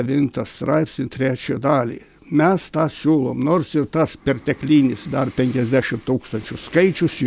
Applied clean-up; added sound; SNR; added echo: none; none; none; none.